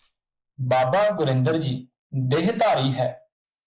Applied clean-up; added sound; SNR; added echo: neural mask model Resemble Enhance denoiser.